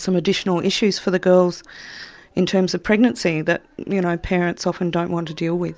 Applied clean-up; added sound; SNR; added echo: none; none; none; none.